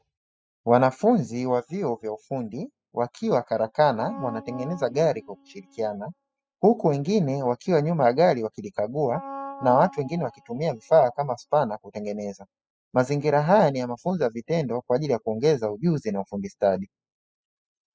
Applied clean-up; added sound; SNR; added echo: classical method spectral subtraction.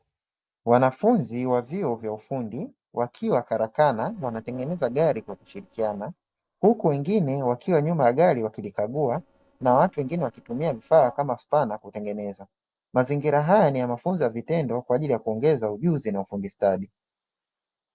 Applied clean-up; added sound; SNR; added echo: neural separator model SepFormer DNS4.